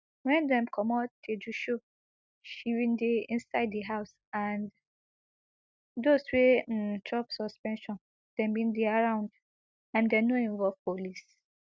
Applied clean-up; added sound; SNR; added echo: none; none; none; none.